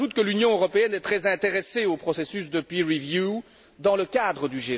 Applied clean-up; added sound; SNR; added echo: none; none; none; none.